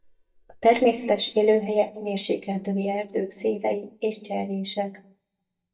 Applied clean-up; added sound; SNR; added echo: neural mask model DeepFilterNet 3.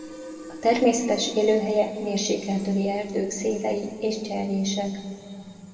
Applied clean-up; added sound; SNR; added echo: none; Fill (with liquid); 17 dB; reverberation time 2.2 s.